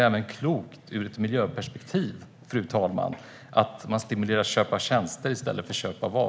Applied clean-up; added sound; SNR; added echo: none; none; none; none.